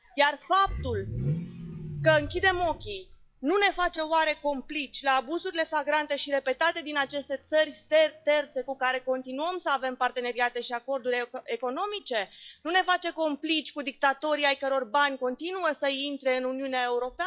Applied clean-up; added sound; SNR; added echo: classical method log-MMSE.